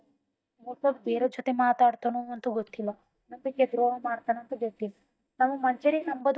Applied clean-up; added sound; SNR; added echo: neural mask model DeepFilterNet 3.